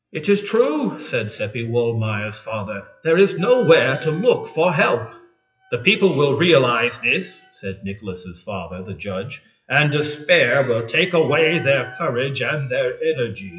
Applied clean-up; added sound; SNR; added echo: classical method WPE with log-MMSE.